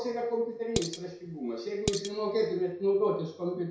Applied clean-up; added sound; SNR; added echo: none; Dishes, pots, and pans; 7 dB; reverberation time 0.6 s.